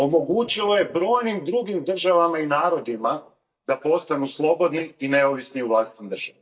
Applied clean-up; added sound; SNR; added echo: neural mask model DeepFilterNet 3.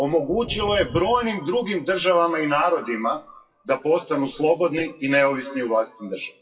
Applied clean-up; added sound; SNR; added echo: classical method WPE with log-MMSE.